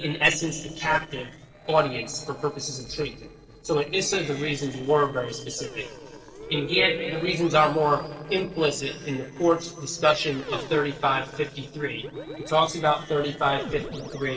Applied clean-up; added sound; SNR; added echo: neural separator model SepFormer DNS4.